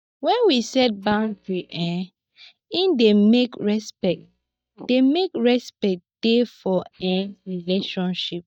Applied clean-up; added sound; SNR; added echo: neural mask model DeepFilterNet 3.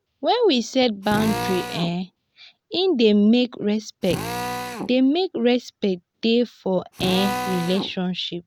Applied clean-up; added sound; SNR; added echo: none; Drill; 11 dB; none.